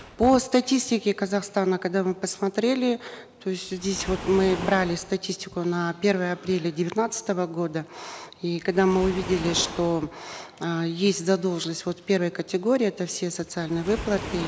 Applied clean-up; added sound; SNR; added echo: none; Waves, surf; 15 dB; none.